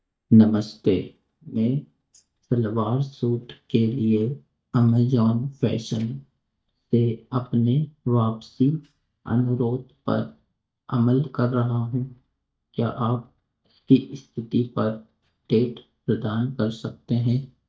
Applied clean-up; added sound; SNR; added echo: neural mask model DeepFilterNet 3.